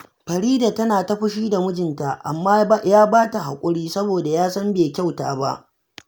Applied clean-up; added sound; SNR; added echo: none; none; none; none.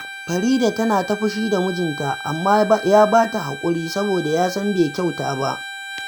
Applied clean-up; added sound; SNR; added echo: none; Bowed string instrument; 12 dB; none.